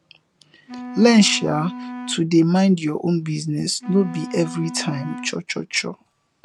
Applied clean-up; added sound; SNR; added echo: none; Wind instrument, woodwind instrument; 14 dB; none.